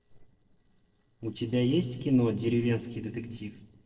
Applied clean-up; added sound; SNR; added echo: neural separator model SepFormer DNS4.